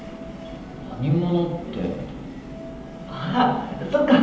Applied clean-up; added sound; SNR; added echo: none; Subway, metro, underground; 17 dB; reverberation time 0.9 s.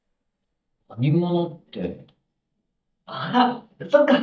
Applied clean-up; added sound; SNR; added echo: neural mask model DeepFilterNet 3.